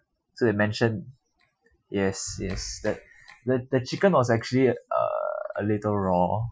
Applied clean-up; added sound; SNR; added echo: classical method Wiener filter.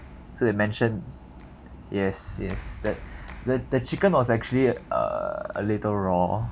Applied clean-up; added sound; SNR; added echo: none; Clapping; 17 dB; none.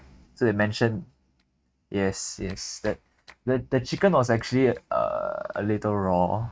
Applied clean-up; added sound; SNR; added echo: neural mask model RNNoise.